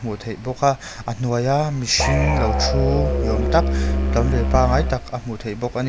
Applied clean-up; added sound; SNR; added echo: none; Musical instrument; -2 dB; none.